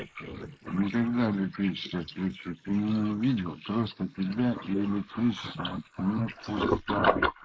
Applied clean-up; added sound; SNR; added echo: neural mask model Resemble Enhance denoiser.